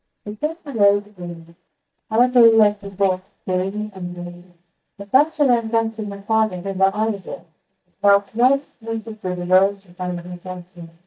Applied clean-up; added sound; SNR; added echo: neural mask model DeepFilterNet 3.